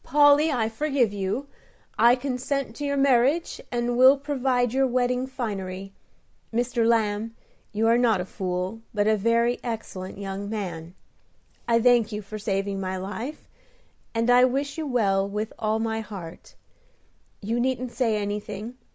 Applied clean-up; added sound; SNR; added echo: none; none; none; none.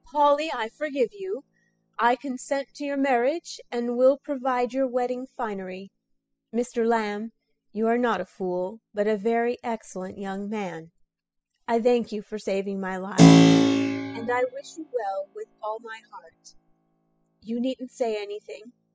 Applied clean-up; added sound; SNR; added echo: classical method spectral subtraction.